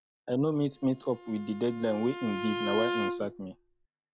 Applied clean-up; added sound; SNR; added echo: none; Bowed string instrument; 6 dB; none.